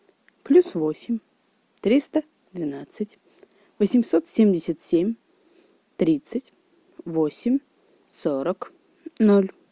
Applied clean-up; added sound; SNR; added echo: none; none; none; none.